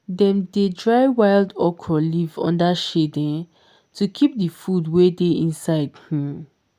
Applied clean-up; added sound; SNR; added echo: none; none; none; none.